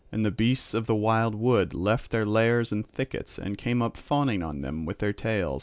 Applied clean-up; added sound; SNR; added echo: none; none; none; none.